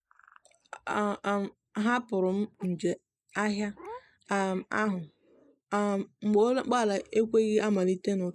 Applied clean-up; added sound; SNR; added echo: neural mask model Resemble Enhance denoiser.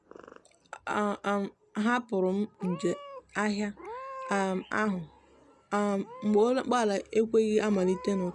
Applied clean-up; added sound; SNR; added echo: none; Meow / Purr; 18 dB; none.